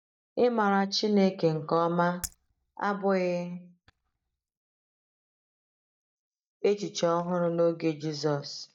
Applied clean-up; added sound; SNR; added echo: neural mask model DeepFilterNet 3.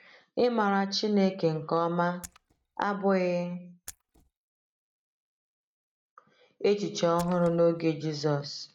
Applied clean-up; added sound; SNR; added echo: neural mask model RNNoise.